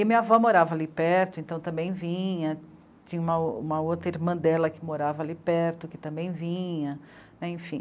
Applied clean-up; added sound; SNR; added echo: none; none; none; none.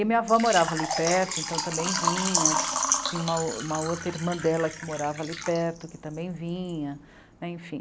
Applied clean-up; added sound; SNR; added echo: none; Water / Liquid; 3 dB; none.